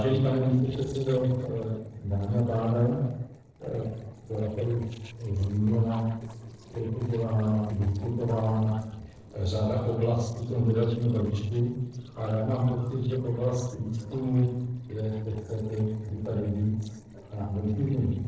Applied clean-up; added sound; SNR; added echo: neural separator model SepFormer DNS4.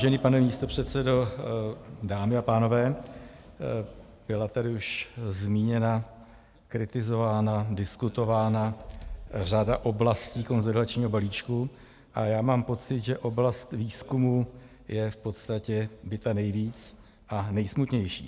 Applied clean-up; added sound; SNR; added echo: none; none; none; none.